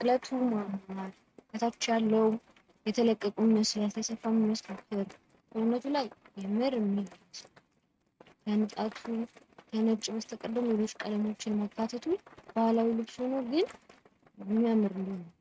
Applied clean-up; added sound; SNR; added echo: neural mask model RNNoise.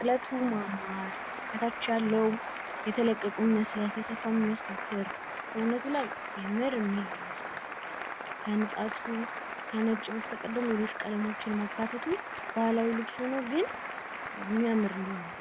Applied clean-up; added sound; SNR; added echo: none; Applause; 7 dB; none.